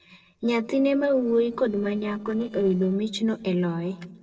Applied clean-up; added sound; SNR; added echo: neural separator model SepFormer DNS4.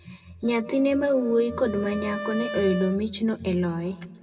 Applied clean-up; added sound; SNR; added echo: none; Wind instrument, woodwind instrument; 12 dB; reverberation time 1.2 s.